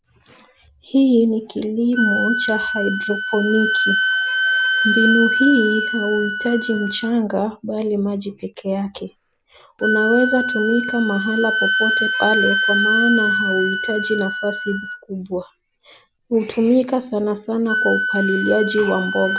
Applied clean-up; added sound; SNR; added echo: none; Wind instrument, woodwind instrument; 2 dB; none.